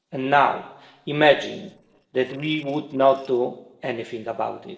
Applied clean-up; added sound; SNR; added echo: neural separator model SepFormer DNS4.